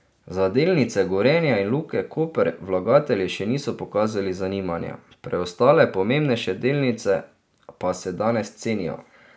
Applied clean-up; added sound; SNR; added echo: none; none; none; none.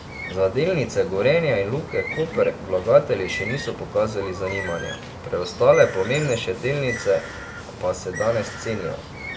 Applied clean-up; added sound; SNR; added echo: none; Bird; 11 dB; reverberation time 0.8 s.